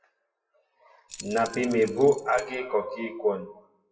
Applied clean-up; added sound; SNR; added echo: classical method WPE with log-MMSE.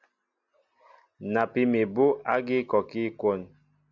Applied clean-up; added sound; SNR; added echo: none; none; none; none.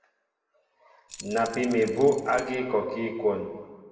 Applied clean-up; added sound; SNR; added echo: none; Keys jangling; 17 dB; reverberation time 1.2 s.